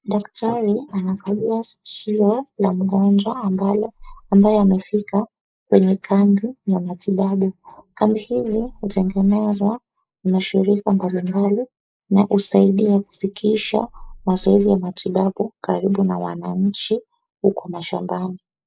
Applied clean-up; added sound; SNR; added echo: neural mask model Resemble Enhance denoiser.